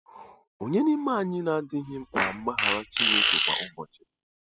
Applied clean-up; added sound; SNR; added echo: classical method spectral subtraction.